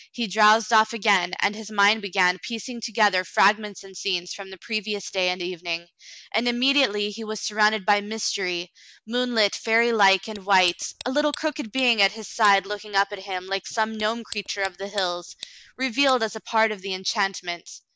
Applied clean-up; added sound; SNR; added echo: none; Tick; 19 dB; none.